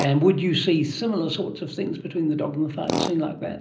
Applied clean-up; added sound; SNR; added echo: none; Tools; 11 dB; reverberation time 0.5 s.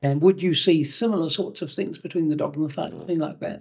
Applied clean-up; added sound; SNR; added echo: neural mask model DeepFilterNet 3.